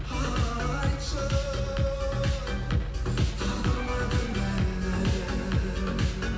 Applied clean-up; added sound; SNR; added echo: none; none; none; reverberation time 1.5 s.